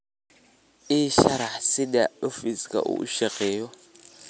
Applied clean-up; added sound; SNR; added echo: none; Tearing; 18 dB; none.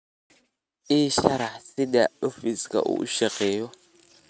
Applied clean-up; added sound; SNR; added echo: neural mask model RNNoise.